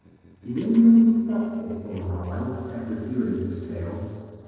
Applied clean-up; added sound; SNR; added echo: neural separator model SepFormer DNS4.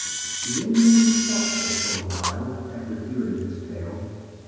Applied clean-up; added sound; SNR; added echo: none; Camera; 6 dB; reverberation time 2.2 s.